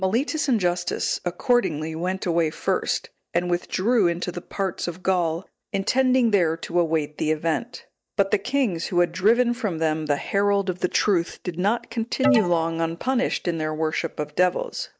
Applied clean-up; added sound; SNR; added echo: neural mask model DeepFilterNet 3.